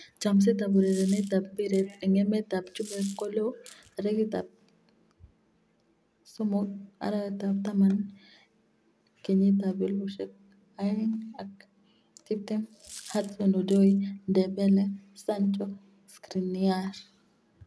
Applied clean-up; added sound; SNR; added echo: none; Coin (dropping); 15 dB; none.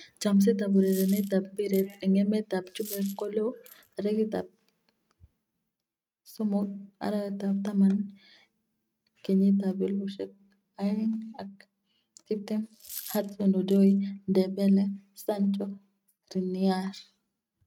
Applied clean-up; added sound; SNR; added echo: neural mask model RNNoise.